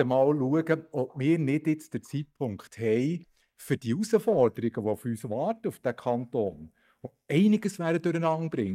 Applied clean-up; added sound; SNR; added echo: neural mask model DeepFilterNet 3.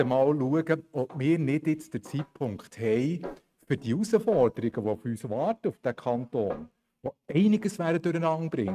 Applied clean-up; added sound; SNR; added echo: neural mask model RNNoise.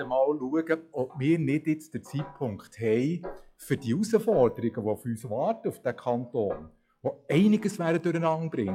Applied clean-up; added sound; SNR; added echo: classical method log-MMSE.